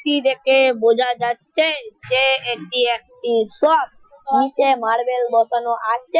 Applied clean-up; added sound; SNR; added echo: classical method Wiener filter.